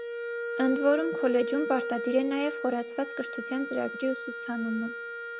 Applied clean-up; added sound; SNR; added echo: none; Wind instrument, woodwind instrument; 5 dB; none.